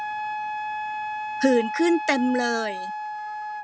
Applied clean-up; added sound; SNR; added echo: none; Wind instrument, woodwind instrument; 4 dB; none.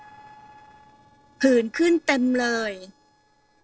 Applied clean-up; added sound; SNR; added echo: neural separator model SepFormer DNS4.